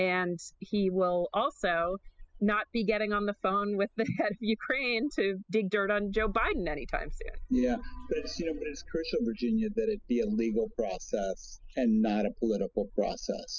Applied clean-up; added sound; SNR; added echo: classical method spectral subtraction.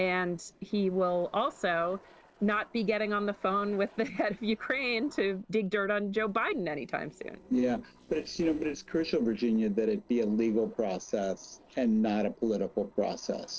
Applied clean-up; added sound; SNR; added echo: neural separator model SepFormer DNS4.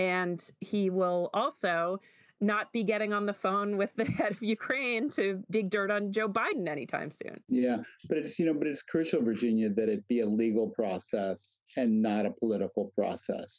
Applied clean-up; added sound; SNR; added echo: none; none; none; none.